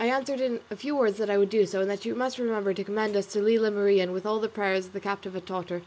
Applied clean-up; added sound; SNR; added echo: none; none; none; none.